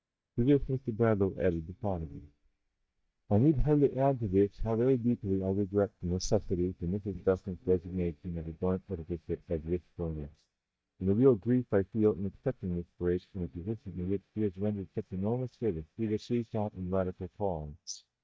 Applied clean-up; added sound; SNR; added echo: neural mask model DeepFilterNet 3.